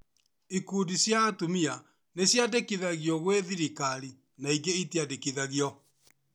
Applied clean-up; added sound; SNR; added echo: none; none; none; none.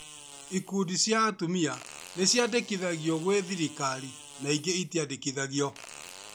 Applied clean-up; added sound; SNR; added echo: none; Fart; 18 dB; none.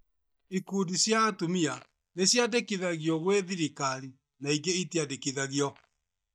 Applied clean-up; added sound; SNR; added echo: neural mask model DeepFilterNet 3.